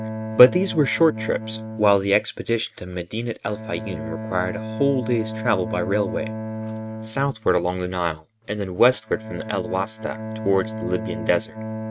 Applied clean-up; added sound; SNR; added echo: neural mask model RNNoise.